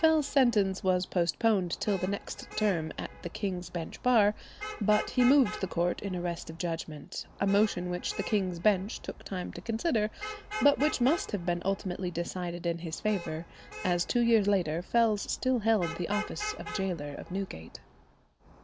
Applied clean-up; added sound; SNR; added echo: none; Traffic noise, roadway noise / Vehicle horn, car horn, honking; 14 dB; none.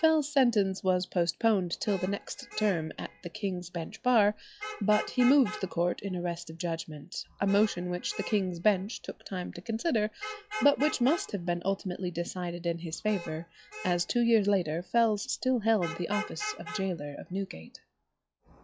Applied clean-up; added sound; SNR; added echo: classical method log-MMSE.